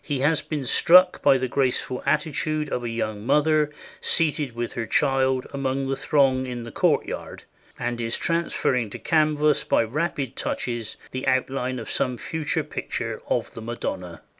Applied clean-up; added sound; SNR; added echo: none; none; none; none.